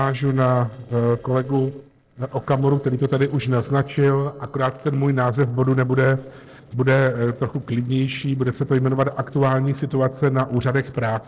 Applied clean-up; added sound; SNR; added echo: neural separator model SepFormer DNS4.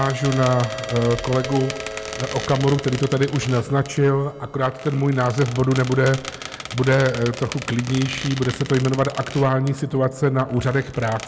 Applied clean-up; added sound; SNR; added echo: none; Squeak; 14 dB; none.